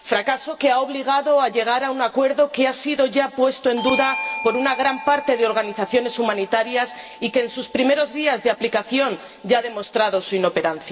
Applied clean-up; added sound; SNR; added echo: none; Bell / Doorbell; 15 dB; reverberation time 0.9 s.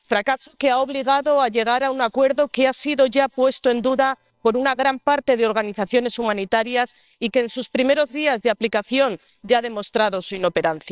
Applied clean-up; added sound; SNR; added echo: neural separator model SepFormer WHAMR!.